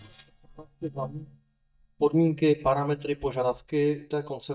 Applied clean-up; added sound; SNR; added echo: neural mask model DeepFilterNet 3.